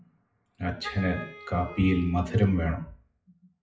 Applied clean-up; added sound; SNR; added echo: classical method WPE with log-MMSE.